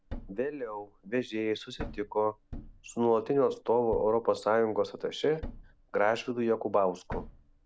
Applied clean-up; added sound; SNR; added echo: none; Thump, thud; 16 dB; none.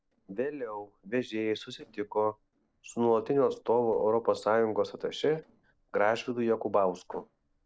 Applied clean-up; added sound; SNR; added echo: neural separator model SepFormer DNS4.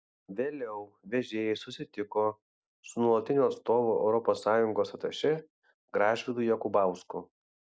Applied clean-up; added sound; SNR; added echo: none; none; none; none.